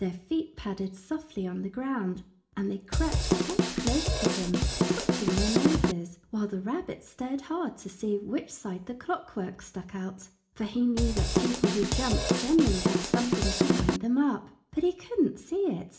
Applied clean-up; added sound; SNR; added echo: none; Drum / Drum kit; -4 dB; reverberation time 0.4 s.